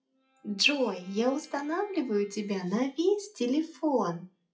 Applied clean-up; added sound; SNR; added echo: classical method WPE with log-MMSE.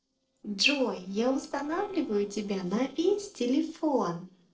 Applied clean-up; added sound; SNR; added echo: neural separator model SepFormer DNS4.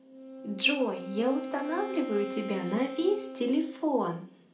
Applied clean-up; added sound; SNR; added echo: none; Wind instrument, woodwind instrument; 10 dB; reverberation time 0.4 s.